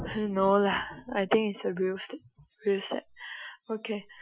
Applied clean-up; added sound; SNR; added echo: classical method Wiener filter.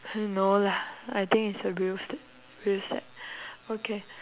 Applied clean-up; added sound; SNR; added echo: none; none; none; none.